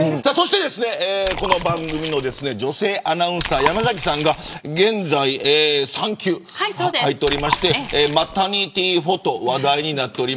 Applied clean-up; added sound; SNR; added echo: none; Chewing, mastication; 7 dB; none.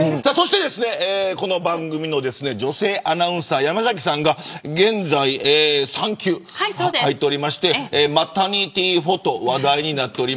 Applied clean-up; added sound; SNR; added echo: none; none; none; none.